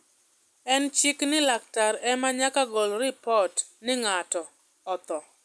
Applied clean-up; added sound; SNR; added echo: none; none; none; none.